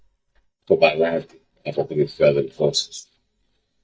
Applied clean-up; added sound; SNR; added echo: neural mask model DeepFilterNet 3.